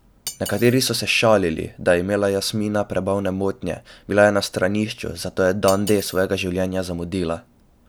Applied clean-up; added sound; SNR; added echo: none; Cutlery, silverware; 18 dB; none.